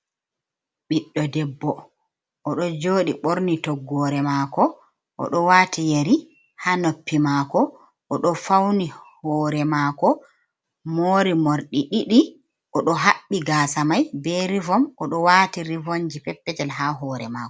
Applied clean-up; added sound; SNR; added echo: none; none; none; none.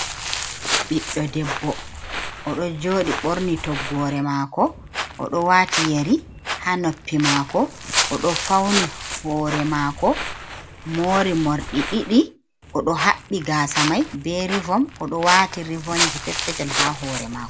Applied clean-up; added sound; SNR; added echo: none; Walk, footsteps; 6 dB; none.